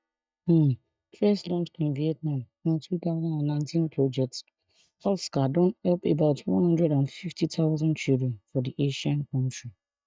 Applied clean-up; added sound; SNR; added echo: neural mask model DeepFilterNet 3.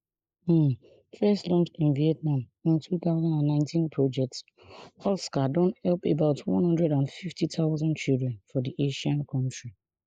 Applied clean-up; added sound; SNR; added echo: neural mask model Resemble Enhance denoiser.